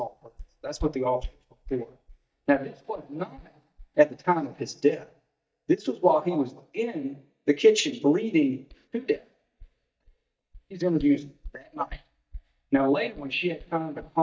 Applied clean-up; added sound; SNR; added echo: neural mask model DeepFilterNet 3.